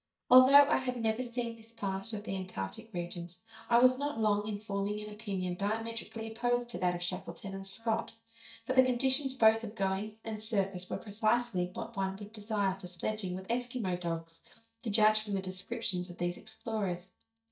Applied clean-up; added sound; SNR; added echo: neural mask model DeepFilterNet 3.